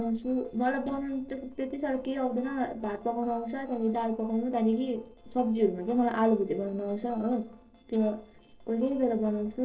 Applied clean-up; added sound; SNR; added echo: neural separator model SepFormer DNS4.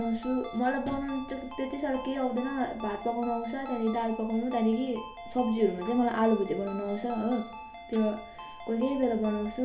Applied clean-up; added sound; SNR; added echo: none; Ringtone; 14 dB; reverberation time 0.5 s.